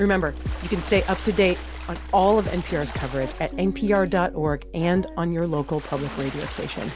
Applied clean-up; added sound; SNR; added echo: none; Water / Splash, splatter; 17 dB; none.